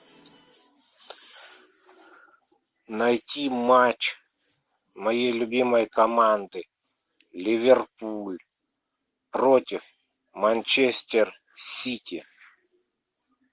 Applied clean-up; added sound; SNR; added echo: none; none; none; none.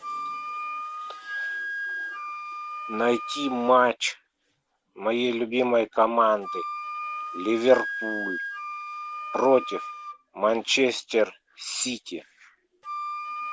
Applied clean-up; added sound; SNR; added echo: none; Wind instrument, woodwind instrument; 9 dB; none.